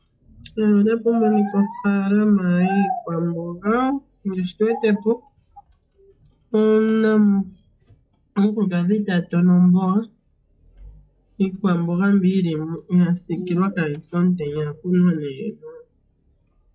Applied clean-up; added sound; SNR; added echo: classical method log-MMSE.